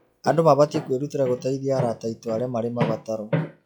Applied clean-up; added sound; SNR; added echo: classical method log-MMSE.